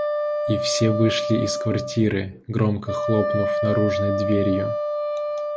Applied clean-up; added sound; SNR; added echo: none; Wind instrument, woodwind instrument; 1 dB; none.